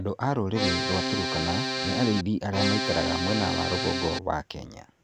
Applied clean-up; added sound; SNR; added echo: none; Accordion; 0 dB; none.